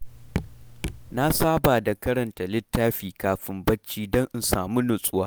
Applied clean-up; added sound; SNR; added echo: none; Raindrop / Drip; 8 dB; none.